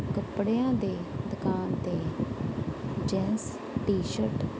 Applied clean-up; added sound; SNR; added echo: none; none; none; none.